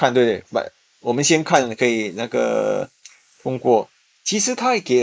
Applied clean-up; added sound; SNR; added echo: neural mask model Resemble Enhance denoiser.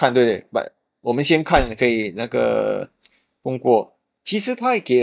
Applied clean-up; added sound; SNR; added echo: neural mask model DeepFilterNet 3.